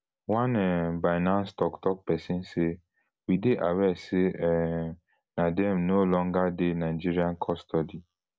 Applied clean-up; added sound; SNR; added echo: none; none; none; none.